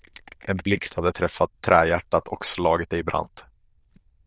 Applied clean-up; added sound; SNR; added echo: neural diffusion model UNIVERSE++.